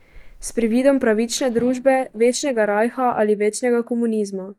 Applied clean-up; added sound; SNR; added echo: neural mask model DeepFilterNet 3.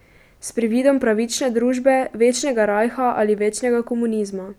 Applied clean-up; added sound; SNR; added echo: none; none; none; none.